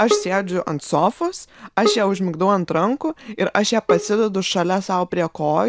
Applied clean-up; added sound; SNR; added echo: none; Bowed string instrument; 8 dB; none.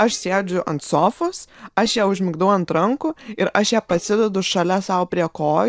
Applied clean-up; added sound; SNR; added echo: neural separator model SepFormer DNS4.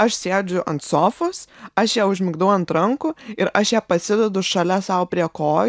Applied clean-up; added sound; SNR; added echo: none; none; none; none.